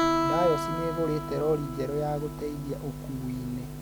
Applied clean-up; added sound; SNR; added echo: none; Guitar; 3 dB; none.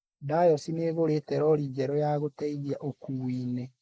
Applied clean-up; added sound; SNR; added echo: neural mask model Resemble Enhance denoiser.